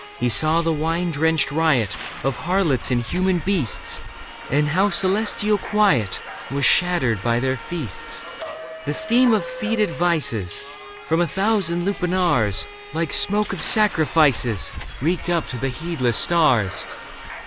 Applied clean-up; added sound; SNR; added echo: none; Subway, metro, underground; 12 dB; none.